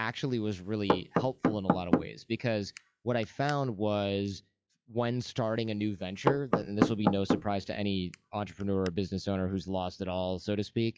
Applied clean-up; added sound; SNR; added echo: classical method log-MMSE.